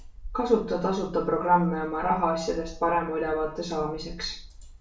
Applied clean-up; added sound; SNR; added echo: none; Wind; 15 dB; reverberation time 0.4 s.